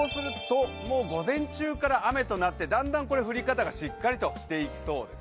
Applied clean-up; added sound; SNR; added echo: none; none; none; none.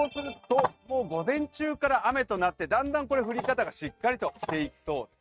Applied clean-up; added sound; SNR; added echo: neural mask model RNNoise.